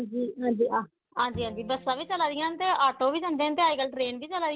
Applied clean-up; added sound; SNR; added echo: none; Bowed string instrument; 20 dB; none.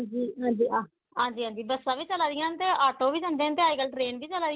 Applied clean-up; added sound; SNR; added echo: none; none; none; none.